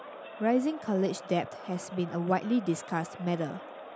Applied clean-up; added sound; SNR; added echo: none; Crowd; 14 dB; none.